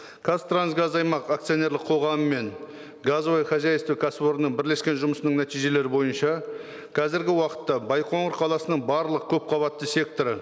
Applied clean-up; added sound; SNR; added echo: none; none; none; none.